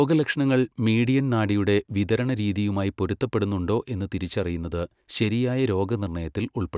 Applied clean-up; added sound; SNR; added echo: none; none; none; none.